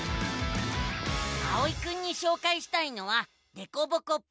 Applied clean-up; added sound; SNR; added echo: none; none; none; none.